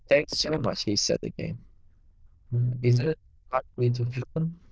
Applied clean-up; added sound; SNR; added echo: neural diffusion model UNIVERSE++.